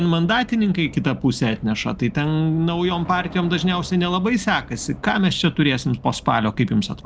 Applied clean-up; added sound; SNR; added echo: none; Subway, metro, underground / Train; 19 dB; none.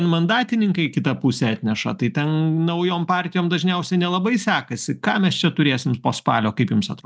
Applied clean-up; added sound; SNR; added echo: none; none; none; none.